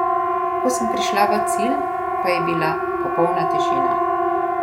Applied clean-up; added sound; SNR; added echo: none; Siren; -5 dB; none.